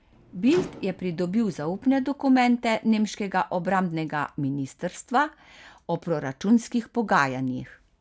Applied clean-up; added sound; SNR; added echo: none; Microwave oven; 19 dB; none.